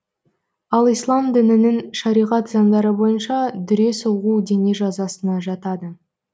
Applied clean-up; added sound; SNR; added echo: none; none; none; none.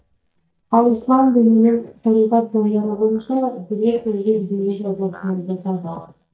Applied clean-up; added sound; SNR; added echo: neural mask model DeepFilterNet 3.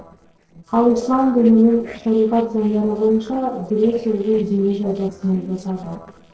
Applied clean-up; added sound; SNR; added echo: neural separator model SepFormer DNS4.